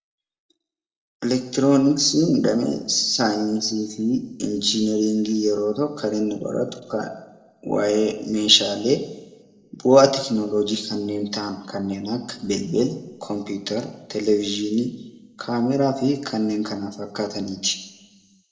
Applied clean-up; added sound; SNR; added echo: none; none; none; reverberation time 0.8 s.